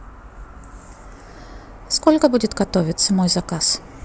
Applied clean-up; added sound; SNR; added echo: none; none; none; none.